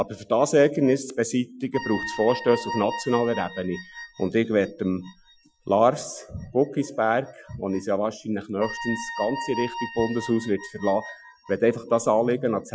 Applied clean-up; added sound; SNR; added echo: classical method Wiener filter.